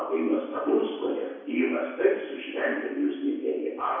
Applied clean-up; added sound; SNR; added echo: none; none; none; reverberation time 1.0 s.